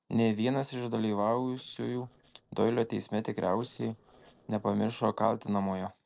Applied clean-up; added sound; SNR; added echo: neural separator model SepFormer DNS4.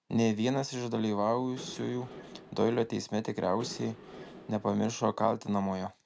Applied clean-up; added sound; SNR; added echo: none; Engine / Mechanisms; 17 dB; none.